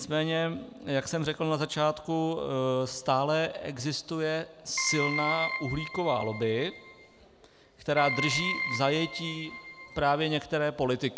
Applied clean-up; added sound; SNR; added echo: none; Keyboard (musical); 5 dB; none.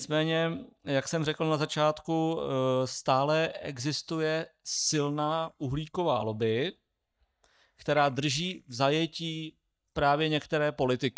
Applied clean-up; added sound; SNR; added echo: neural mask model DeepFilterNet 3.